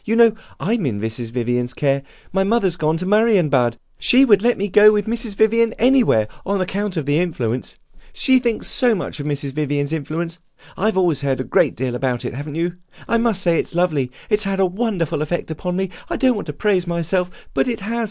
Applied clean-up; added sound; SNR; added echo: none; none; none; none.